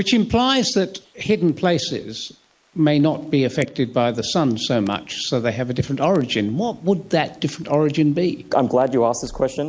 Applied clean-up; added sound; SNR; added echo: neural mask model Resemble Enhance denoiser.